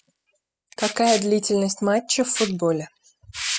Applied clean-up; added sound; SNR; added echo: classical method spectral subtraction.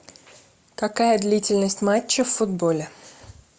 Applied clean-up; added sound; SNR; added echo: none; none; none; none.